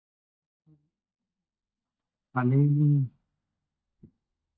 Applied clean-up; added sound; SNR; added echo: neural mask model DeepFilterNet 3.